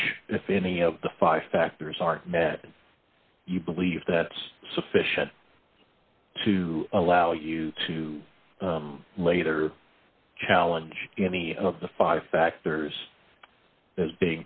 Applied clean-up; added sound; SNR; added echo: none; none; none; none.